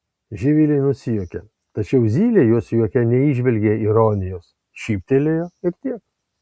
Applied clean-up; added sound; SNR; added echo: none; none; none; none.